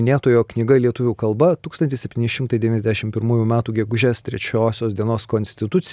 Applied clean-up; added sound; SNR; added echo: none; none; none; none.